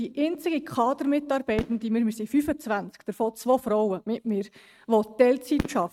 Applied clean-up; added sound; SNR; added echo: neural mask model RNNoise.